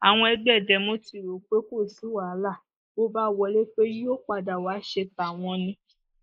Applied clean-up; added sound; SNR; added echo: neural mask model Resemble Enhance denoiser.